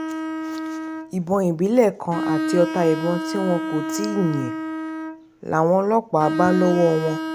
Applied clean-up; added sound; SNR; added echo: none; Bowed string instrument; 6 dB; none.